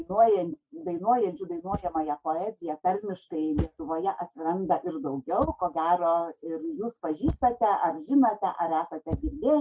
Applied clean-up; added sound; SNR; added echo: neural mask model RNNoise.